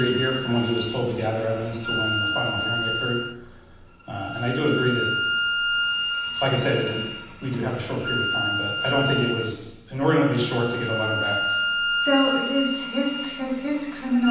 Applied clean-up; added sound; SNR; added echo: none; Bowed string instrument; 2 dB; reverberation time 1.1 s.